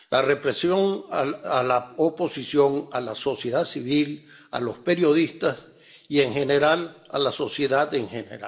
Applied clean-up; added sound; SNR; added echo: none; none; none; reverberation time 0.7 s.